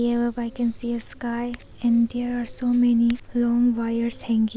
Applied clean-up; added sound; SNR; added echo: none; none; none; none.